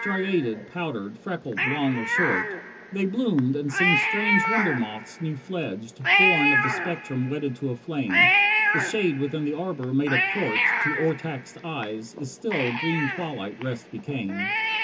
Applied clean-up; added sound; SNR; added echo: none; Cat; -1 dB; reverberation time 0.2 s.